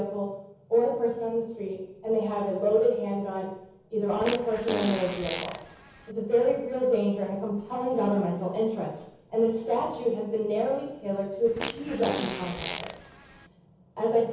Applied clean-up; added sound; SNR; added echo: none; Fart; 6 dB; reverberation time 0.9 s.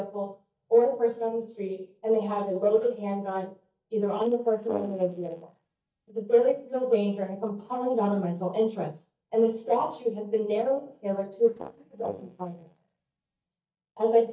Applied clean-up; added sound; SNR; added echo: neural mask model DeepFilterNet 3.